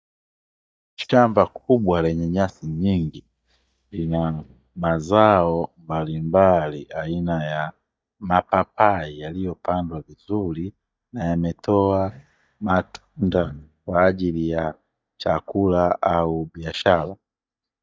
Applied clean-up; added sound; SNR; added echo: neural mask model DeepFilterNet 3.